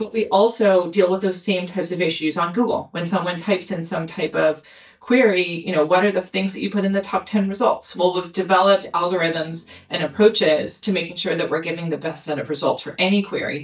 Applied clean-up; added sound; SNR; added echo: neural mask model DeepFilterNet 3.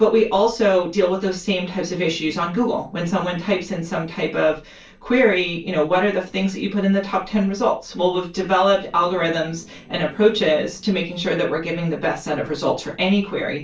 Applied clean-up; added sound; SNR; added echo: neural separator model SepFormer DNS4.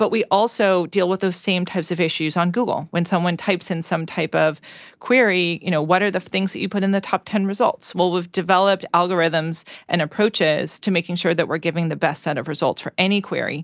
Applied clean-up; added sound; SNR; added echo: none; none; none; none.